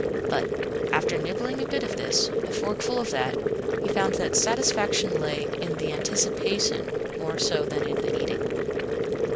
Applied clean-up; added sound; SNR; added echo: none; Boiling; -3 dB; none.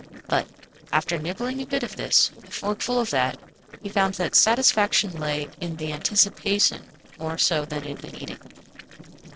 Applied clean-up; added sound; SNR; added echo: neural separator model SepFormer DNS4.